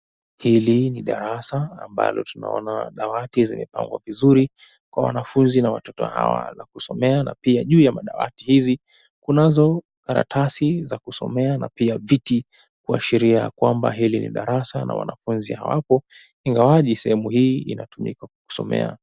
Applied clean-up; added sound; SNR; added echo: none; none; none; none.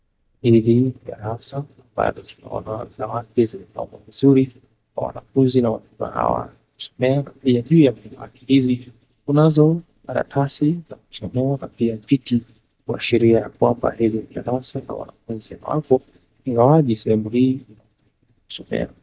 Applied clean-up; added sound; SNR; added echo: neural mask model DeepFilterNet 3.